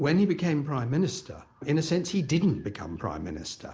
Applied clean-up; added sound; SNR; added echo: none; none; none; none.